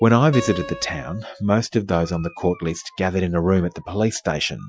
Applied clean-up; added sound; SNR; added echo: classical method Wiener filter.